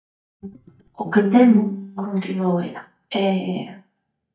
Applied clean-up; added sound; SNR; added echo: neural mask model DeepFilterNet 3.